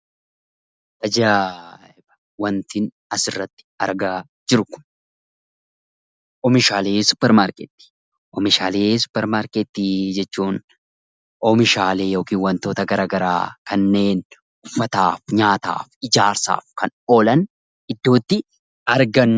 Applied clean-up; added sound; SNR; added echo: none; none; none; none.